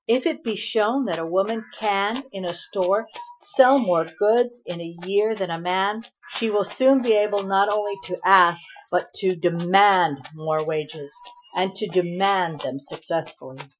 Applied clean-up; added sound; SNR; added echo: classical method Wiener filter.